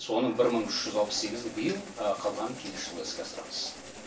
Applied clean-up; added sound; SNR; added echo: none; Engine starting; 13 dB; reverberation time 0.3 s.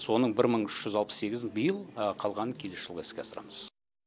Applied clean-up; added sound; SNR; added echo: none; none; none; none.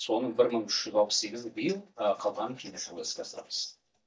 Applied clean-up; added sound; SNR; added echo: neural mask model DeepFilterNet 3.